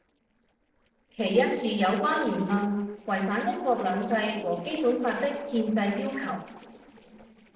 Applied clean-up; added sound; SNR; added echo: neural separator model SepFormer DNS4.